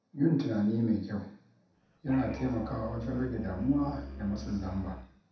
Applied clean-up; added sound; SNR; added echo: none; Musical instrument; 11 dB; reverberation time 0.7 s.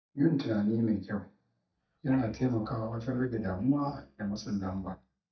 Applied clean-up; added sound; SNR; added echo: neural mask model DeepFilterNet 3.